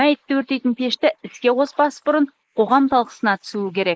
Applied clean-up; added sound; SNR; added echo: neural mask model Resemble Enhance denoiser.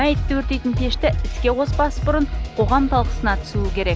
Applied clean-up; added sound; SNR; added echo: none; Bass drum; 1 dB; none.